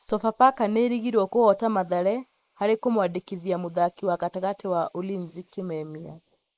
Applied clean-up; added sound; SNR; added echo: neural mask model Resemble Enhance denoiser.